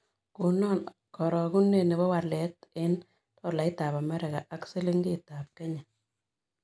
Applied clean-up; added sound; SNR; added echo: none; none; none; none.